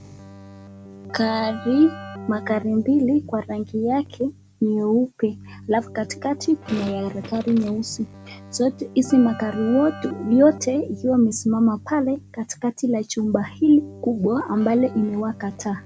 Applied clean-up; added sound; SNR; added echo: none; Fart + Keyboard (musical); 17 dB; none.